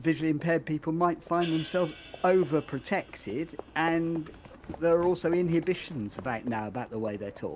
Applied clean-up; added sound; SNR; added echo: none; Hi-hat + Livestock, farm animals, working animals; 18 dB; none.